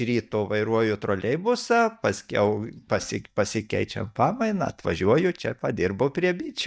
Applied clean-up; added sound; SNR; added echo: neural mask model DeepFilterNet 3.